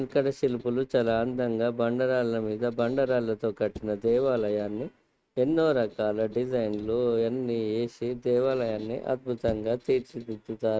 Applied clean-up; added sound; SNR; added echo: neural mask model RNNoise.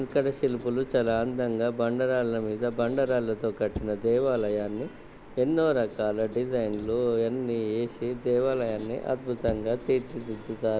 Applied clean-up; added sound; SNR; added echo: none; Squeak; 18 dB; none.